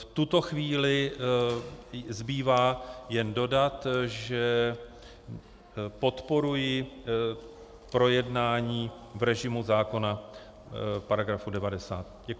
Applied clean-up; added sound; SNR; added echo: none; none; none; none.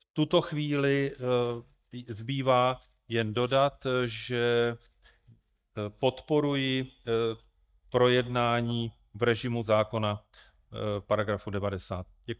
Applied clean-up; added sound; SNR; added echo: neural mask model DeepFilterNet 3.